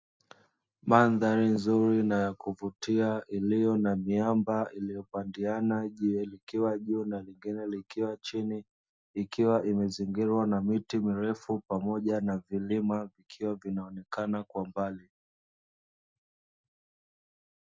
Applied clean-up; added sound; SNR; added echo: none; none; none; none.